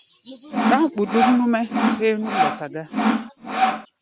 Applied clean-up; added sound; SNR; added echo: none; Sawing; -1 dB; none.